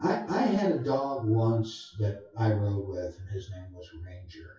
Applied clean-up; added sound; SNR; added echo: classical method WPE with log-MMSE.